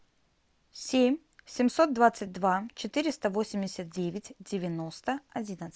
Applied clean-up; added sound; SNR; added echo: none; none; none; none.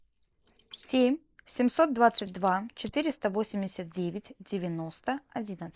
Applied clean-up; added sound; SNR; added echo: neural mask model Resemble Enhance denoiser.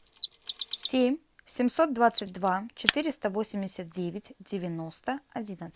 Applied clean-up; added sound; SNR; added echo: none; Mechanisms; 7 dB; none.